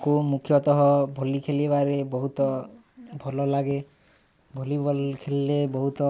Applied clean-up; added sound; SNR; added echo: none; none; none; none.